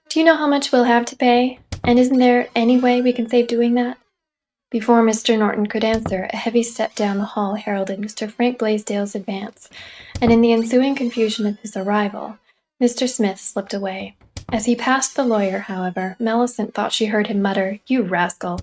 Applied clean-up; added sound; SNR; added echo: neural mask model RNNoise.